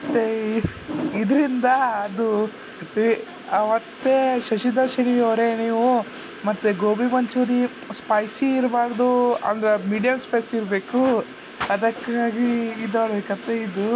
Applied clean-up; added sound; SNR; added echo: none; Train; 16 dB; none.